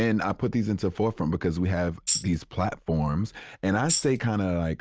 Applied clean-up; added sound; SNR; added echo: none; Tambourine; 2 dB; none.